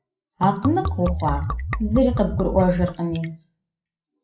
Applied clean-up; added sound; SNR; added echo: classical method WPE with log-MMSE.